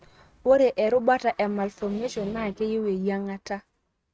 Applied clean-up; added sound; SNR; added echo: neural mask model RNNoise.